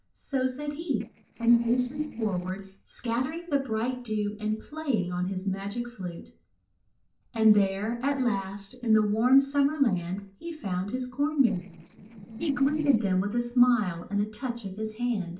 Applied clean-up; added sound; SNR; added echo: neural separator model SepFormer DNS4.